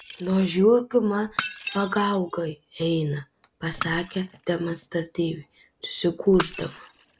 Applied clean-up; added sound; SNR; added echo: none; Shatter; 14 dB; none.